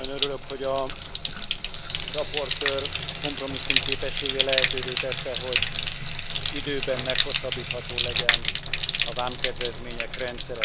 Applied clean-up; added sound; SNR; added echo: none; Bathtub (filling or washing); -5 dB; none.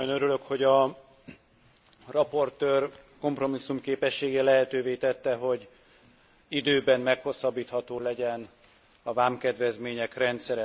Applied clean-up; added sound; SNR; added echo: none; none; none; none.